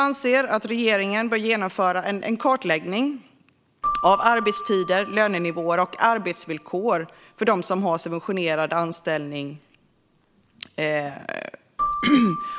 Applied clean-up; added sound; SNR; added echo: none; Keyboard (musical); 12 dB; none.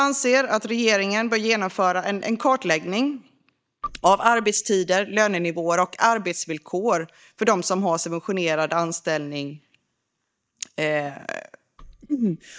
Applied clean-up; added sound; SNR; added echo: neural mask model DeepFilterNet 3.